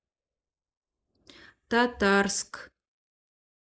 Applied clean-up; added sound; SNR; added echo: neural mask model Resemble Enhance denoiser.